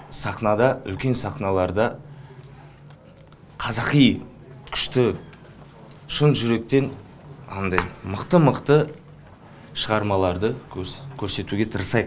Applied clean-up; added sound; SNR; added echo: none; none; none; none.